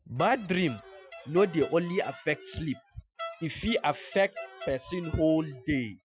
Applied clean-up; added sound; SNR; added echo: classical method Wiener filter.